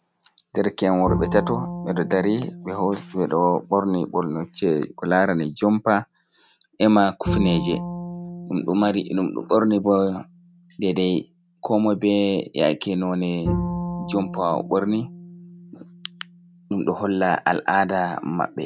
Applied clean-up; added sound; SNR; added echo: none; Bowed string instrument; 10 dB; none.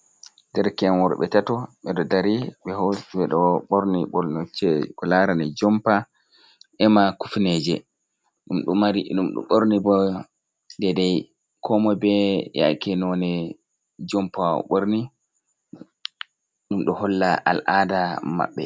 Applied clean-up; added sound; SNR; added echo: none; none; none; none.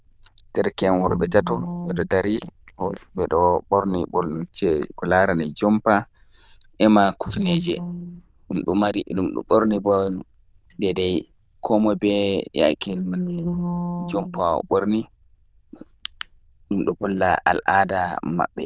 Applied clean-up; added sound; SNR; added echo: neural diffusion model UNIVERSE++.